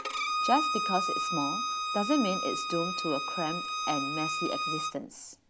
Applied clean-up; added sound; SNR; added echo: none; Bowed string instrument; -1 dB; none.